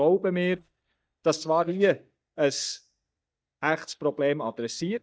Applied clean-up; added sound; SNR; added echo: neural mask model DeepFilterNet 3.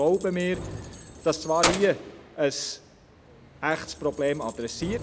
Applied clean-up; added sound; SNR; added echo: none; Keys jangling; 7 dB; none.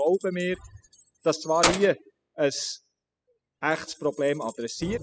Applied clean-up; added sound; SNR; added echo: classical method spectral subtraction.